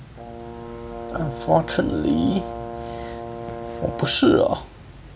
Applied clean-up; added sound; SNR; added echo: none; Brass instrument; 10 dB; none.